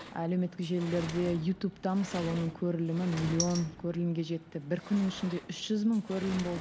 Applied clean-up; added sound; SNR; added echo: none; Sliding door; 12 dB; none.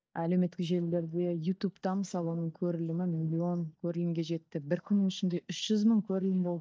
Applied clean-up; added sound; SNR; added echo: neural mask model DeepFilterNet 3.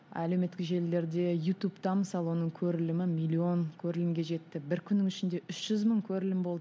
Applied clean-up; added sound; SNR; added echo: none; none; none; none.